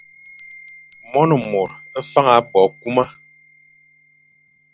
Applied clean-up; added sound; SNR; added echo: none; Bell; 18 dB; none.